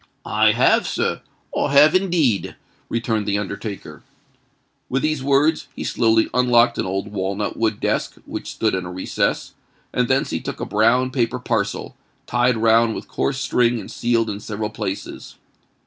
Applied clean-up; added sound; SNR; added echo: none; none; none; none.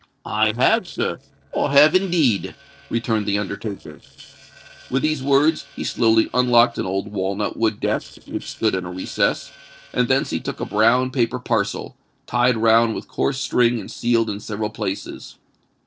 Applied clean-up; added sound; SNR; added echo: neural separator model SepFormer DNS4.